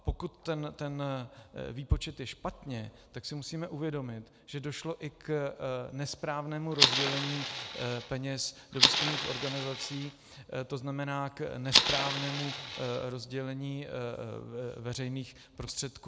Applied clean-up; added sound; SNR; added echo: none; Fire; -5 dB; none.